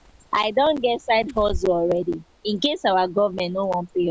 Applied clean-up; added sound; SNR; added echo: none; Bird; 16 dB; none.